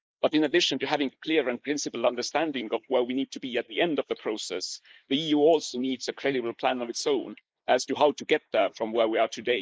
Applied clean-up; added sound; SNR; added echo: neural mask model Resemble Enhance denoiser.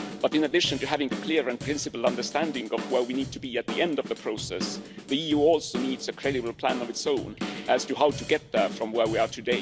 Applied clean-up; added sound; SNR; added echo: none; Drum / Drum kit; 10 dB; none.